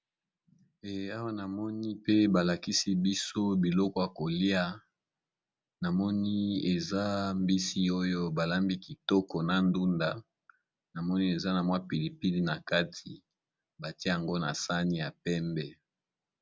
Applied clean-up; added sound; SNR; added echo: none; none; none; none.